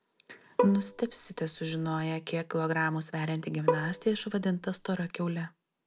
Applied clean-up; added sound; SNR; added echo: none; Bowed string instrument; 3 dB; none.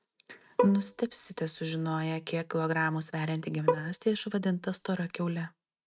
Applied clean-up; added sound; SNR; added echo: neural mask model RNNoise.